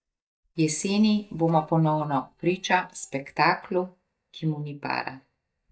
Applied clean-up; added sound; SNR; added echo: neural mask model DeepFilterNet 3.